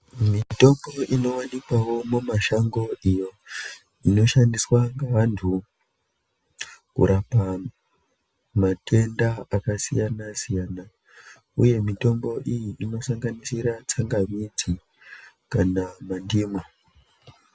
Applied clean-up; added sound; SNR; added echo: none; none; none; none.